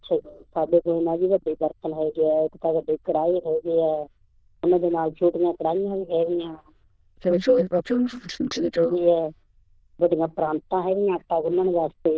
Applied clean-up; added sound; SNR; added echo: neural diffusion model UNIVERSE++.